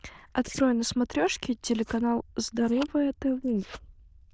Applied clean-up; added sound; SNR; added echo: neural diffusion model UNIVERSE++.